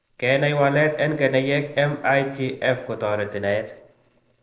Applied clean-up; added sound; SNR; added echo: neural separator model SepFormer DNS4.